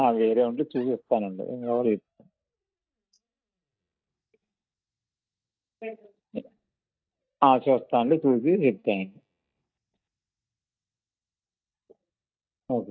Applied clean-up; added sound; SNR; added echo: neural mask model DeepFilterNet 3.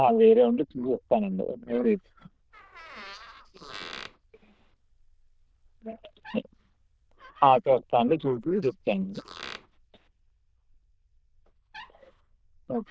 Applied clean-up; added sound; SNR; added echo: neural diffusion model UNIVERSE++.